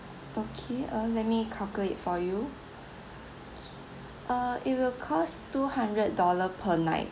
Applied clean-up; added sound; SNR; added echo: none; none; none; none.